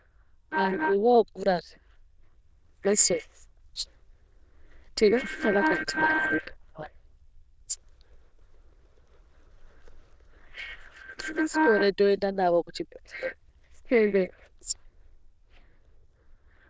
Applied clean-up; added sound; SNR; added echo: neural diffusion model UNIVERSE++.